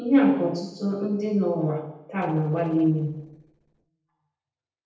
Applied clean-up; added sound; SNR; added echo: neural separator model SepFormer DNS4.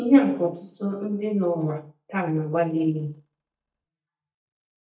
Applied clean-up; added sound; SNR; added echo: neural mask model DeepFilterNet 3.